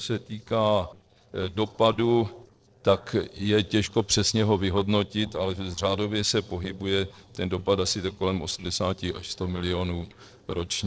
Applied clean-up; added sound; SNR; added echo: neural separator model SepFormer DNS4.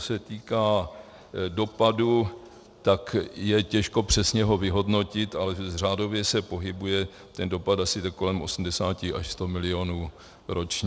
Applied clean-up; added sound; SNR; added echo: none; none; none; none.